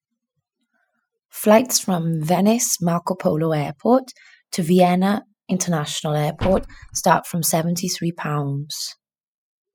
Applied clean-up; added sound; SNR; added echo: classical method spectral subtraction.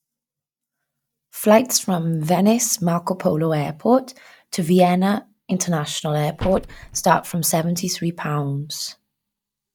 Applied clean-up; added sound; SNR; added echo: neural mask model DeepFilterNet 3.